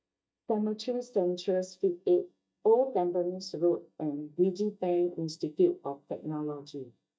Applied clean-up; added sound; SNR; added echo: neural mask model DeepFilterNet 3.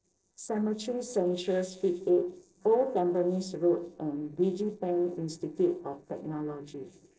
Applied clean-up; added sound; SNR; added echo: neural separator model SepFormer DNS4.